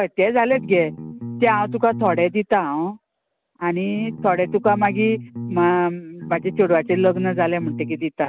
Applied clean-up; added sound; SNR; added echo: none; Bass guitar; 11 dB; none.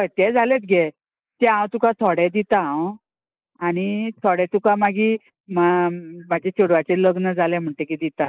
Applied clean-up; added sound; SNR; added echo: neural mask model Resemble Enhance denoiser.